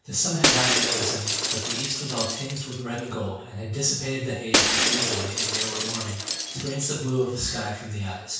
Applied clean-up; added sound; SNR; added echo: none; Shatter; -2 dB; reverberation time 0.6 s.